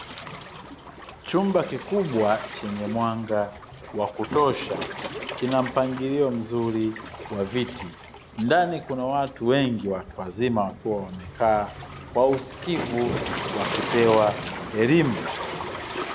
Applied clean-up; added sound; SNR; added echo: none; Waves, surf; 9 dB; none.